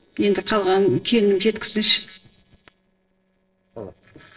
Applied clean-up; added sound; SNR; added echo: neural separator model SepFormer DNS4.